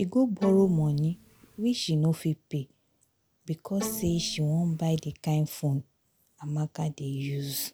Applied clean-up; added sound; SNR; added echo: none; Bowed string instrument; 12 dB; none.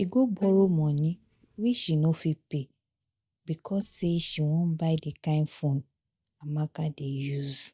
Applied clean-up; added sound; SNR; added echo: neural mask model DeepFilterNet 3.